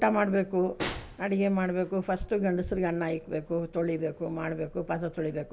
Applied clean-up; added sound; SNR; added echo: none; Snare drum; 14 dB; none.